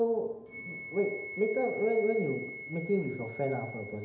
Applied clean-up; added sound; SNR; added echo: none; Wind instrument, woodwind instrument; 12 dB; reverberation time 0.8 s.